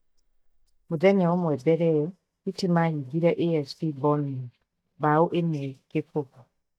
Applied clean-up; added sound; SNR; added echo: neural mask model DeepFilterNet 3.